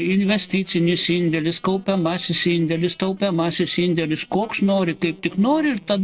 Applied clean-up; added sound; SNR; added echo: neural separator model SepFormer DNS4.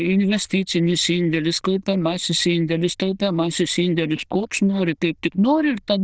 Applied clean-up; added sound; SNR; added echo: neural diffusion model UNIVERSE++.